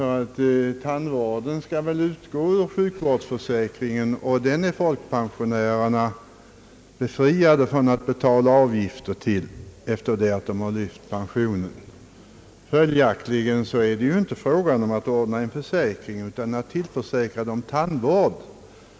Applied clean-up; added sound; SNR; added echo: none; none; none; none.